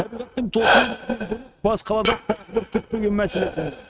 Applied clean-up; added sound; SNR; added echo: neural mask model RNNoise.